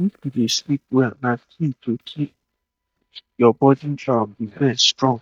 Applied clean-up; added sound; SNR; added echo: neural mask model DeepFilterNet 3.